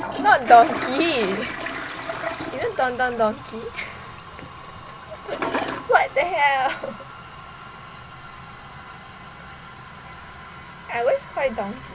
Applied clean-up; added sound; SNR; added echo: none; Toilet flush; 10 dB; none.